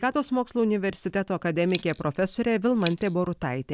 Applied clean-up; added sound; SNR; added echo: none; Coin (dropping); 9 dB; none.